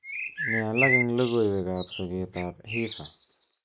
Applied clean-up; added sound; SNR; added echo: neural mask model Resemble Enhance denoiser.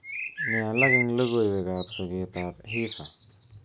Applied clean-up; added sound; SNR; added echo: none; Bird; 3 dB; none.